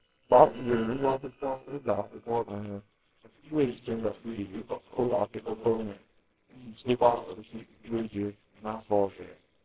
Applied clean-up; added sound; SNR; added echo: neural separator model SepFormer WHAMR!.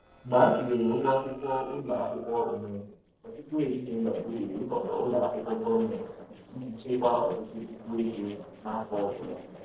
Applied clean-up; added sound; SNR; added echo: neural separator model SepFormer DNS4.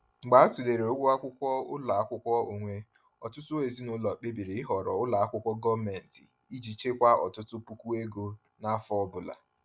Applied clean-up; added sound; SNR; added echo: none; none; none; none.